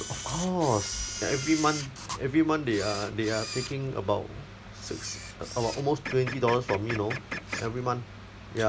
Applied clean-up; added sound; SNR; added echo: none; Camera + Printer; 10 dB; none.